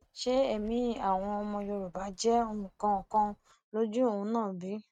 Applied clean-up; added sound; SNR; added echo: neural mask model RNNoise.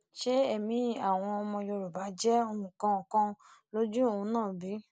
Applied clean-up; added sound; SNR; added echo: none; none; none; none.